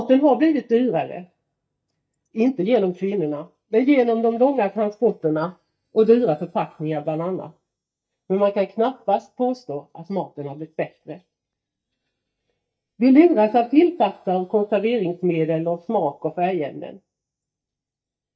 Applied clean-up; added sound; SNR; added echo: neural mask model DeepFilterNet 3.